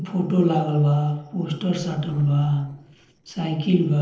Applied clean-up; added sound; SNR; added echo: neural separator model SepFormer DNS4.